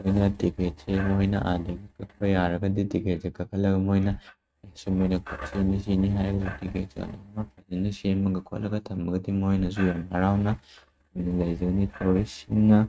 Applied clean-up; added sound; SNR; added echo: neural mask model RNNoise.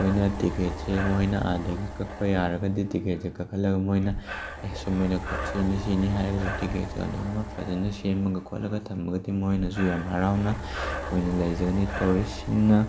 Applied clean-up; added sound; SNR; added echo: none; Breathing; 9 dB; none.